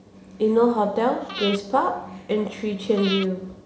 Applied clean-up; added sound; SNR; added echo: none; Breathing; 13 dB; none.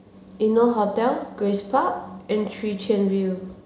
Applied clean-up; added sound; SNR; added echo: none; none; none; none.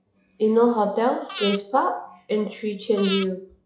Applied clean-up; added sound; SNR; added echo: classical method log-MMSE.